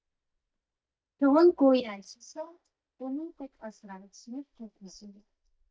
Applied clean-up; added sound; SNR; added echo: neural mask model DeepFilterNet 3.